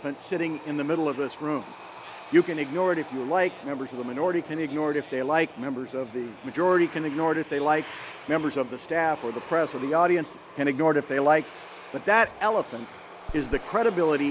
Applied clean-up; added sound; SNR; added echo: none; Aircraft; 17 dB; none.